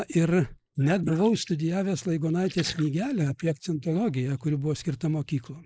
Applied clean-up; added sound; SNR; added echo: neural mask model Resemble Enhance denoiser.